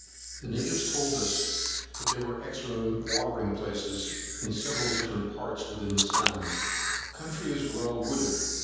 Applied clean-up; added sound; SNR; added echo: none; Camera; 1 dB; reverberation time 1.2 s.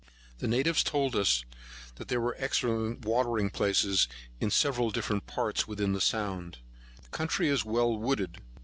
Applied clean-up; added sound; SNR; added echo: none; none; none; none.